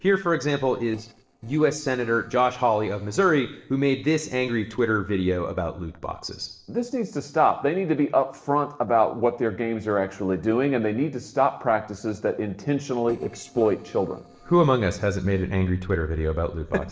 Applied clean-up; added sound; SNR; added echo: neural separator model SepFormer DNS4.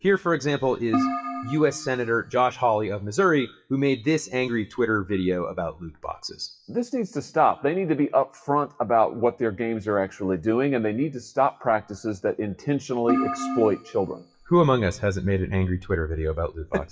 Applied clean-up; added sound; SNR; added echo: classical method WPE with log-MMSE.